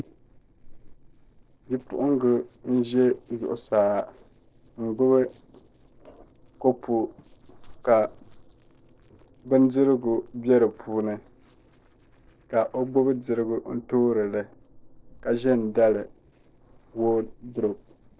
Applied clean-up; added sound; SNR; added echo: neural separator model SepFormer DNS4.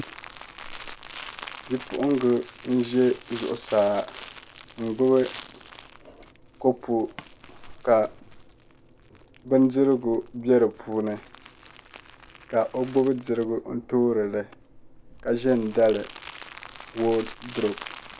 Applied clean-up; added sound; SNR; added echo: none; Crumpling, crinkling; 16 dB; none.